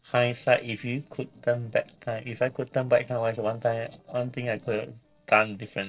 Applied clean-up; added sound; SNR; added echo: neural separator model SepFormer DNS4.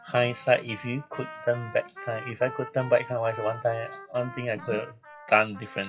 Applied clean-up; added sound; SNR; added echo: classical method WPE with log-MMSE.